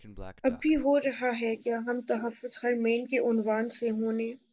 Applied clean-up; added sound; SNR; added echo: neural mask model Resemble Enhance denoiser.